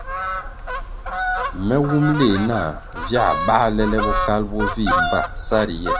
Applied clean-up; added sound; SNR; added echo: none; Fowl; 3 dB; none.